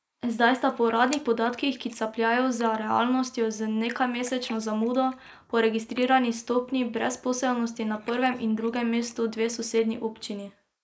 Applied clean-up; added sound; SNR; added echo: neural mask model Resemble Enhance denoiser.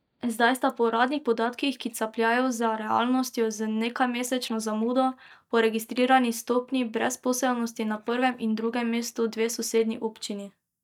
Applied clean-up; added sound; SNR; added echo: neural mask model DeepFilterNet 3.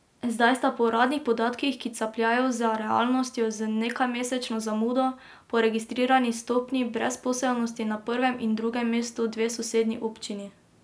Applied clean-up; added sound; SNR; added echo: none; none; none; none.